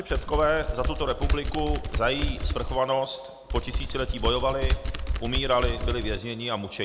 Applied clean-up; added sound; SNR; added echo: none; Typing; 0 dB; none.